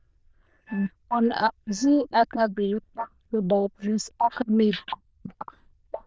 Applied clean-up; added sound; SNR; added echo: neural diffusion model UNIVERSE++.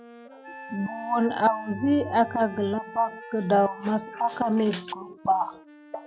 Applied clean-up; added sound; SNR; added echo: none; Wind instrument, woodwind instrument + Wind instrument, woodwind instrument; 16 dB; none.